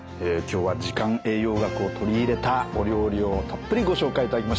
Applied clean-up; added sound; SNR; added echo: none; none; none; none.